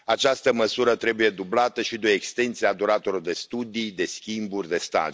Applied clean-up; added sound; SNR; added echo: none; none; none; none.